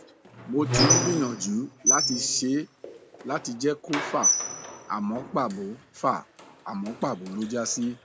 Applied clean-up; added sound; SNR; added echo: none; Squeak; 0 dB; none.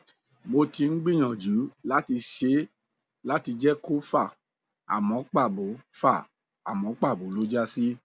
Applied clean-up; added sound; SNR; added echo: none; none; none; none.